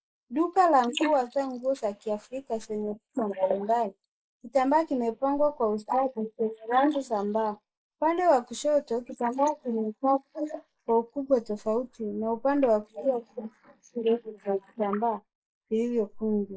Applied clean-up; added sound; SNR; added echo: neural mask model Resemble Enhance denoiser.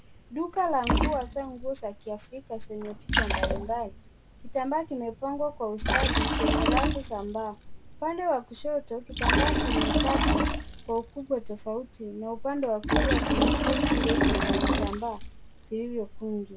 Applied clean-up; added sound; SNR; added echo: none; Liquid; -4 dB; none.